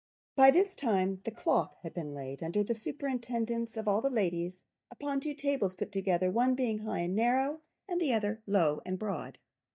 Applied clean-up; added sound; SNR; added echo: neural mask model DeepFilterNet 3.